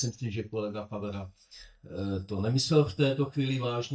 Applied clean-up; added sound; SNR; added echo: neural mask model DeepFilterNet 3.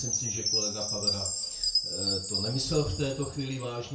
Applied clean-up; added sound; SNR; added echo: none; Chime; -1 dB; reverberation time 0.3 s.